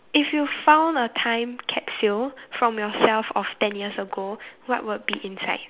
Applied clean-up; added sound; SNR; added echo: none; none; none; none.